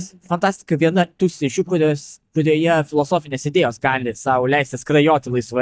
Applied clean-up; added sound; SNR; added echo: neural mask model DeepFilterNet 3.